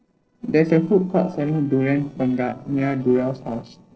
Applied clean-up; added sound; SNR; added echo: neural separator model SepFormer DNS4.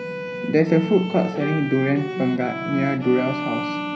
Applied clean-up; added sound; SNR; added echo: none; Bowed string instrument; 8 dB; reverberation time 0.5 s.